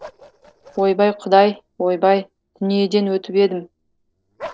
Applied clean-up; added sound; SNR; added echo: neural separator model SepFormer DNS4.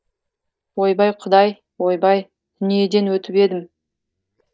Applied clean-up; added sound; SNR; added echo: neural mask model DeepFilterNet 3.